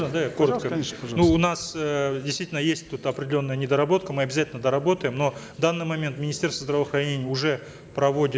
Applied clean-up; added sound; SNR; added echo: none; none; none; none.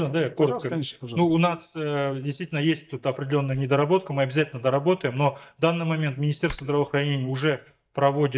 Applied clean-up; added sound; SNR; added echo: neural mask model DeepFilterNet 3.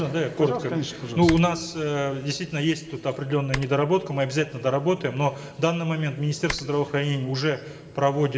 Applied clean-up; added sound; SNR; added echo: none; Typing; 16 dB; reverberation time 1.9 s.